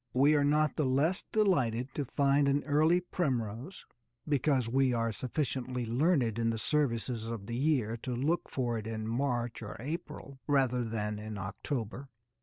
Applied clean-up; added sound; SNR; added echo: none; none; none; none.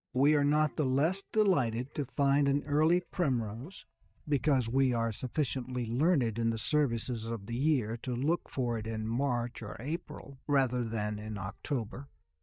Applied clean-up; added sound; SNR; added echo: neural mask model DeepFilterNet 3.